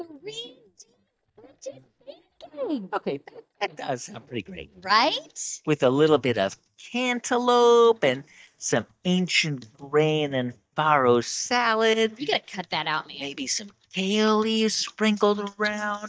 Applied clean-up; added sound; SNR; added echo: neural mask model DeepFilterNet 3.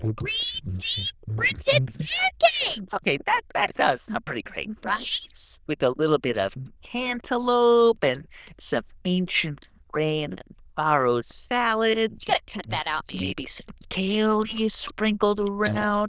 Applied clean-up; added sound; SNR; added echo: neural diffusion model UNIVERSE++.